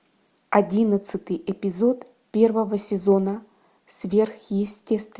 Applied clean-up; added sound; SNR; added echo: none; none; none; none.